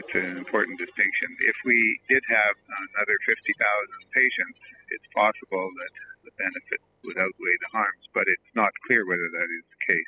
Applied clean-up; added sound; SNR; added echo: classical method spectral subtraction.